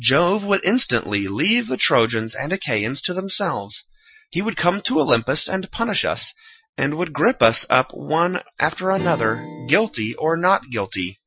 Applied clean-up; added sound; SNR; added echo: classical method Wiener filter.